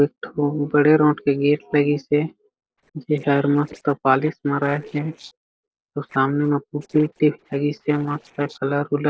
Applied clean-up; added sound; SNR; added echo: neural separator model SepFormer DNS4.